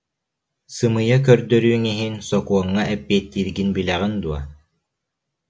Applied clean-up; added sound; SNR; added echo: none; none; none; none.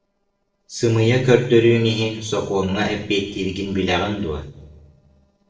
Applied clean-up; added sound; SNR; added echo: neural separator model SepFormer DNS4.